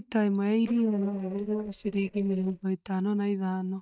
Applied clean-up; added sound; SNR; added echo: neural mask model DeepFilterNet 3.